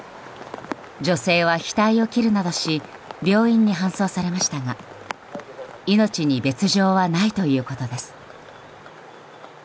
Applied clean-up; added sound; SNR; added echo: none; none; none; none.